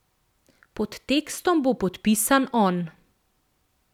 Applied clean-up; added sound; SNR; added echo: none; none; none; none.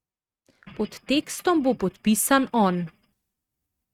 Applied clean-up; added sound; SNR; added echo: neural mask model RNNoise.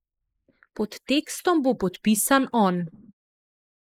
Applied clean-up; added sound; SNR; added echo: neural mask model Resemble Enhance denoiser.